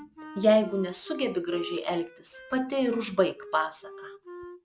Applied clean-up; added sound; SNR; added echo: none; Wind instrument, woodwind instrument; 17 dB; none.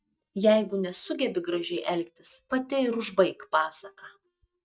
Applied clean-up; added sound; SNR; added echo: neural mask model DeepFilterNet 3.